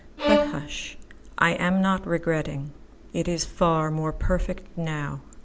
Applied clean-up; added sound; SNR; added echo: none; Bowed string instrument; 2 dB; none.